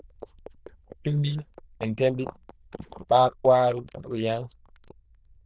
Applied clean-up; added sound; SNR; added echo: neural diffusion model UNIVERSE++.